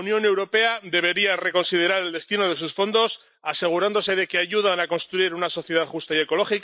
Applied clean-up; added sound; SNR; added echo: neural mask model Resemble Enhance denoiser.